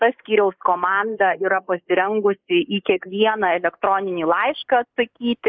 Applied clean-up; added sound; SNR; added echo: neural mask model Resemble Enhance denoiser.